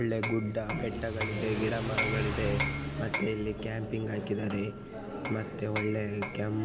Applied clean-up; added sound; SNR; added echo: none; Accelerating, revving, vroom / Car + Hammer; 4 dB; none.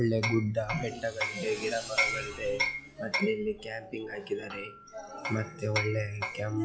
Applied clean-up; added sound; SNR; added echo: classical method log-MMSE.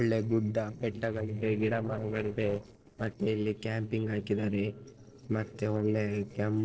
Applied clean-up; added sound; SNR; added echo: neural separator model SepFormer DNS4.